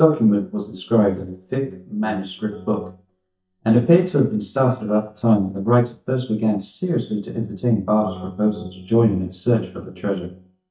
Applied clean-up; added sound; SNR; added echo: neural mask model DeepFilterNet 3.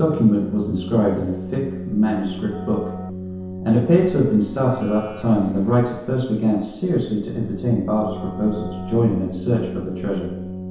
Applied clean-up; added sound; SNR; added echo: none; Keyboard (musical); 11 dB; reverberation time 1.0 s.